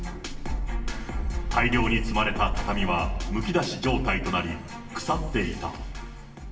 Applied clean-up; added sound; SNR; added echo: none; none; none; reverberation time 0.8 s.